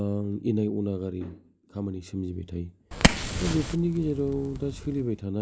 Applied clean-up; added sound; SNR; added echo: none; Fire; -1 dB; none.